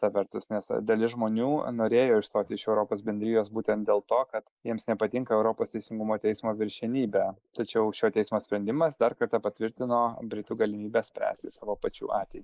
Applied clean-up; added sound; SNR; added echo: neural mask model Resemble Enhance denoiser.